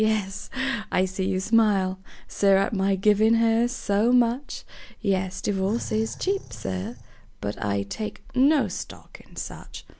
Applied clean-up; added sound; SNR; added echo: none; Animal; 18 dB; none.